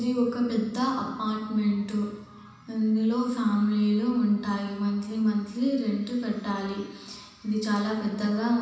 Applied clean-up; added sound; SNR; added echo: none; none; none; reverberation time 1.1 s.